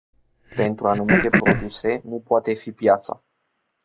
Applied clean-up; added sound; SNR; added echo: none; Cough; -1 dB; none.